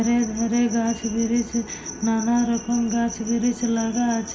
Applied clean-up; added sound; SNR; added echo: none; none; none; none.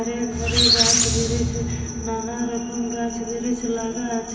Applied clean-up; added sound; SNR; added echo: none; Squeak; -3 dB; reverberation time 2.3 s.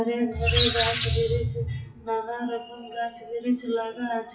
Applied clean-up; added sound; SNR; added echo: classical method WPE with log-MMSE.